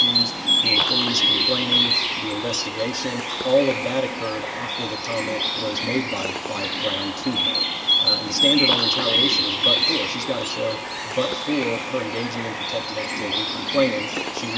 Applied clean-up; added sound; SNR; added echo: none; Bird; -4 dB; reverberation time 0.1 s.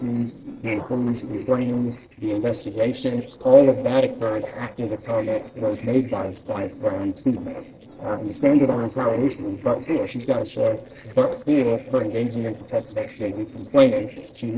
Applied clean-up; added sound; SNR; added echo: neural separator model SepFormer DNS4.